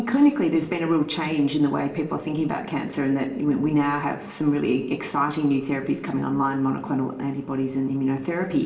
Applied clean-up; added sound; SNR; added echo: none; none; none; reverberation time 0.8 s.